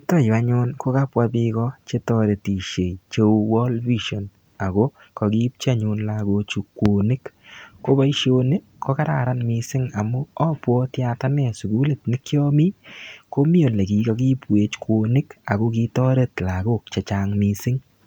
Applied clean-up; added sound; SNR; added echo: none; none; none; none.